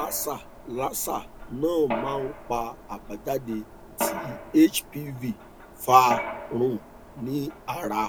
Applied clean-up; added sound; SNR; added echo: none; Mechanisms; 10 dB; none.